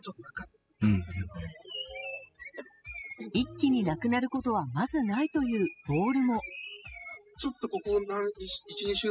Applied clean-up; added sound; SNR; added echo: classical method spectral subtraction.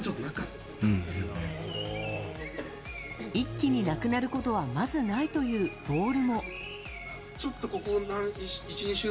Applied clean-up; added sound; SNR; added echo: none; Bird; 17 dB; none.